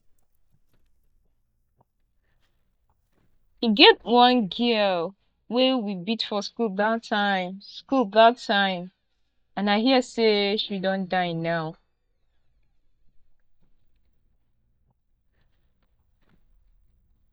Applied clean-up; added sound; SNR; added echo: neural mask model DeepFilterNet 3.